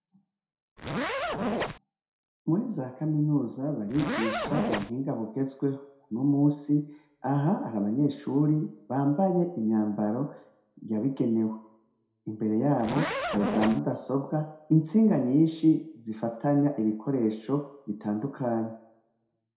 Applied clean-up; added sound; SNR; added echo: none; Zipper (clothing); 3 dB; reverberation time 0.5 s.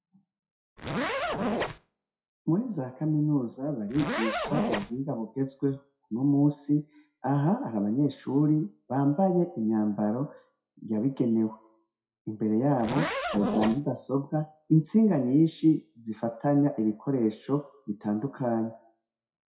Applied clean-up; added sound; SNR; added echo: classical method WPE with log-MMSE.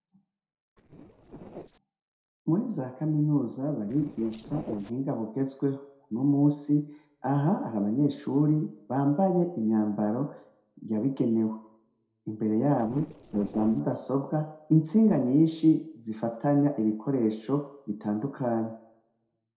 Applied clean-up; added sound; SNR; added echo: neural separator model SepFormer DNS4.